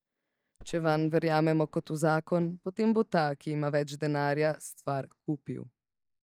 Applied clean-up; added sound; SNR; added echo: neural mask model DeepFilterNet 3.